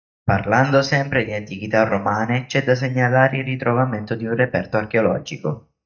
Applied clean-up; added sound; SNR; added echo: neural mask model DeepFilterNet 3.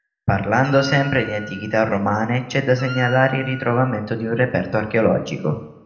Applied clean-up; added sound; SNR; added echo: none; Wind instrument, woodwind instrument; 15 dB; reverberation time 0.7 s.